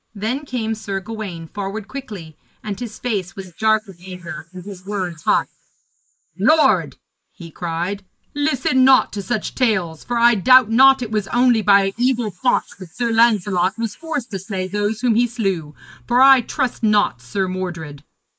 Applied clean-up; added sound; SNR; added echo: neural mask model Resemble Enhance denoiser.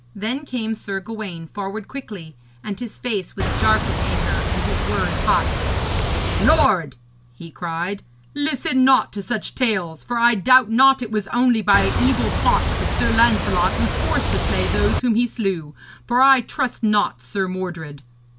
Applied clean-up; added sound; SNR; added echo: none; Boat, Water vehicle; -1 dB; none.